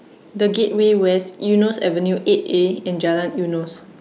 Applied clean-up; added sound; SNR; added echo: none; none; none; none.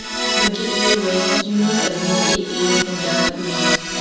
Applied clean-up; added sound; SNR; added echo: none; Keyboard (musical); -2 dB; reverberation time 1.1 s.